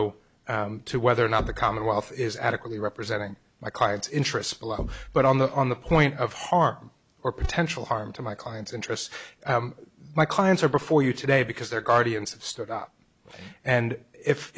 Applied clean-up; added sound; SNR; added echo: none; Knock; 15 dB; none.